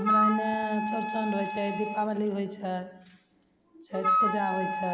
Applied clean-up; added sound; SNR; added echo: none; Wind instrument, woodwind instrument; -1 dB; none.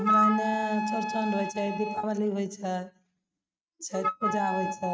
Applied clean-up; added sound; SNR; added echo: neural mask model RNNoise.